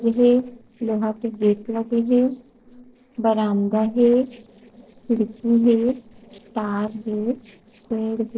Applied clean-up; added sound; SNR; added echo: neural separator model SepFormer DNS4.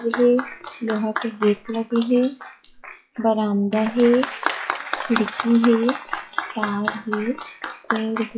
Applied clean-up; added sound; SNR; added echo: classical method WPE with log-MMSE.